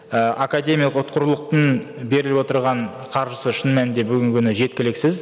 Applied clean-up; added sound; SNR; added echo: none; none; none; none.